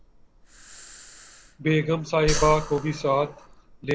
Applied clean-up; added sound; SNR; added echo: none; Breathing; 8 dB; none.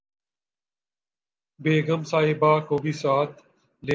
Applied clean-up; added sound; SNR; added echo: none; none; none; none.